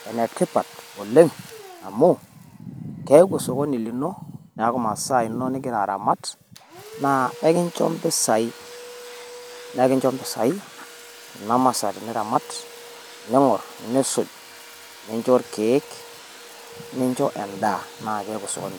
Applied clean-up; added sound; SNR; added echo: none; Domestic sounds, home sounds; 19 dB; none.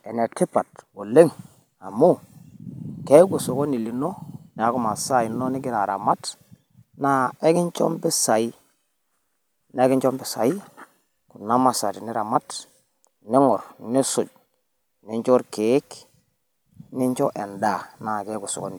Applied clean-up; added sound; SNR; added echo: none; none; none; none.